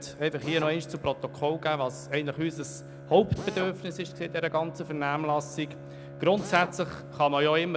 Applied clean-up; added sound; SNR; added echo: none; Drill + Bowed string instrument; 13 dB; none.